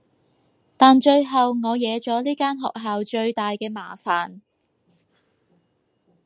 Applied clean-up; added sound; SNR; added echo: none; none; none; none.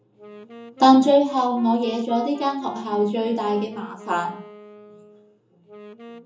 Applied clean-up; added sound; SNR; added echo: none; Wind instrument, woodwind instrument; 20 dB; reverberation time 0.7 s.